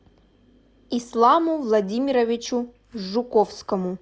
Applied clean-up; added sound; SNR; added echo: none; none; none; none.